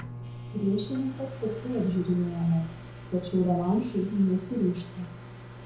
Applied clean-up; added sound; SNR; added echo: none; Microwave oven; 13 dB; reverberation time 0.6 s.